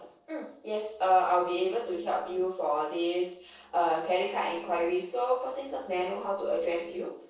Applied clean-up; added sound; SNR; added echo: neural separator model SepFormer DNS4.